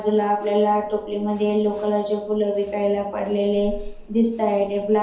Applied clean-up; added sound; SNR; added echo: none; Breathing; 19 dB; reverberation time 2.2 s.